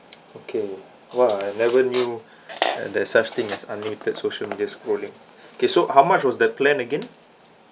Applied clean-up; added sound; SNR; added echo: none; none; none; none.